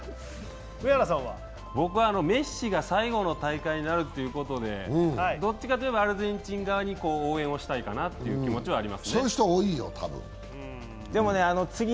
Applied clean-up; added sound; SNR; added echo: none; none; none; none.